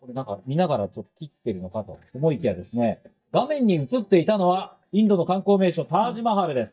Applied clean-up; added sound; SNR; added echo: neural mask model DeepFilterNet 3.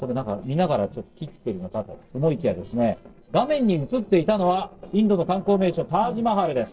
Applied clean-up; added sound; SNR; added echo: neural separator model SepFormer DNS4.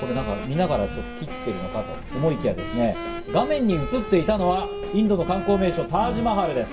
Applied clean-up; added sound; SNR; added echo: none; Wind instrument, woodwind instrument; 11 dB; reverberation time 0.2 s.